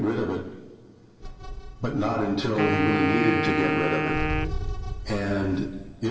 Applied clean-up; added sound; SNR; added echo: none; Wind instrument, woodwind instrument; 1 dB; reverberation time 2.4 s.